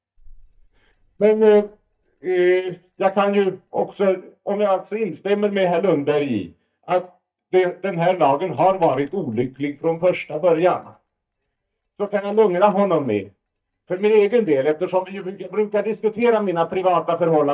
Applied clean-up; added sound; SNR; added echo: neural mask model DeepFilterNet 3.